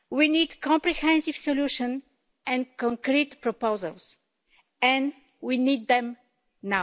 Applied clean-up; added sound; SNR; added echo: none; none; none; none.